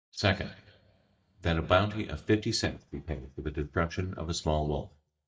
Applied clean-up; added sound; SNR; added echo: neural mask model DeepFilterNet 3.